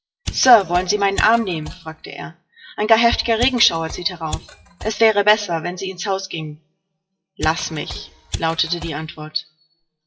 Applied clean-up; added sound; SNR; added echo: classical method WPE with log-MMSE.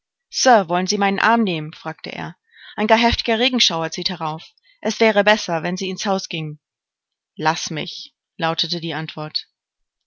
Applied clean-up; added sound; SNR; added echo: none; none; none; none.